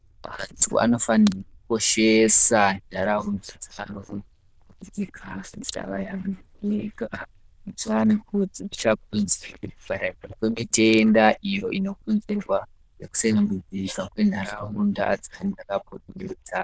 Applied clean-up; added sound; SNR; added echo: neural diffusion model UNIVERSE++.